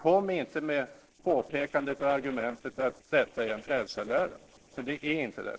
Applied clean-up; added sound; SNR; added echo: neural separator model SepFormer DNS4.